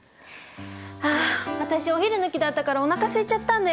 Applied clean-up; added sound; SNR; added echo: none; none; none; none.